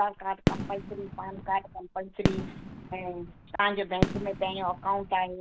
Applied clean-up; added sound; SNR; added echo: none; Fireworks; 2 dB; none.